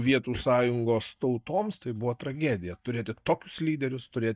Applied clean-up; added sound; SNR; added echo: neural mask model DeepFilterNet 3.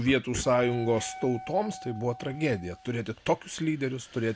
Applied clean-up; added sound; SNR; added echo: none; Wind instrument, woodwind instrument; 15 dB; none.